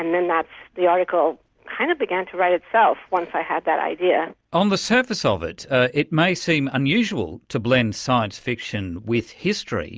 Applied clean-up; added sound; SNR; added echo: none; none; none; none.